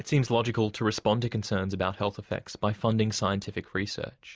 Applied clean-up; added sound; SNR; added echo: none; none; none; none.